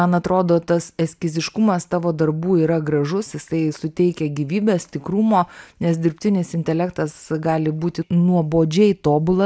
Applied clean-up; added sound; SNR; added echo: none; none; none; none.